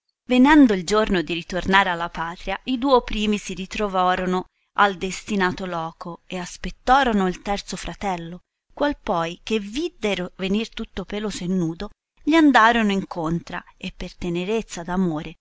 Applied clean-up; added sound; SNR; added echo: none; none; none; none.